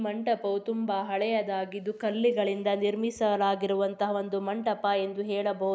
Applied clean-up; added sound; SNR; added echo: none; none; none; none.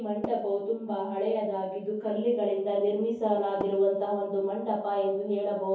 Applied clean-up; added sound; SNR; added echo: none; Tap; 10 dB; reverberation time 0.6 s.